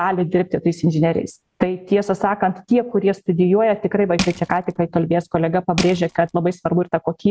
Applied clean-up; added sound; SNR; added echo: none; Crushing; 8 dB; none.